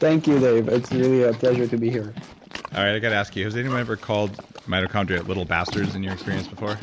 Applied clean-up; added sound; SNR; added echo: none; Livestock, farm animals, working animals; 13 dB; none.